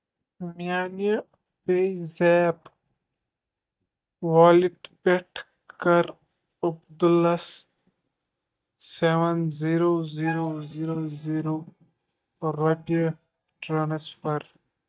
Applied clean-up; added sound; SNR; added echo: neural mask model DeepFilterNet 3.